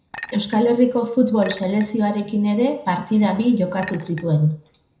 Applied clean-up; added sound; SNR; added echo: none; Chink, clink; 20 dB; reverberation time 0.5 s.